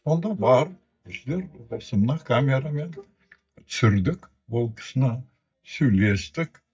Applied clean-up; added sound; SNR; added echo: neural mask model DeepFilterNet 3.